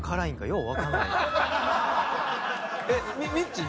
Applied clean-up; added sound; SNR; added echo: none; Wind instrument, woodwind instrument; 15 dB; none.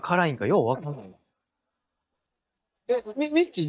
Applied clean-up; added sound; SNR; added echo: neural mask model DeepFilterNet 3.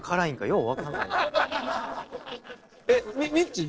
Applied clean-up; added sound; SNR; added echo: neural separator model SepFormer DNS4.